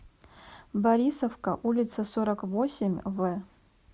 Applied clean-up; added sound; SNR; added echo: none; none; none; none.